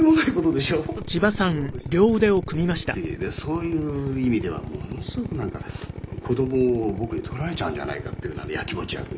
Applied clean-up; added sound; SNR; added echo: none; Drill; 10 dB; none.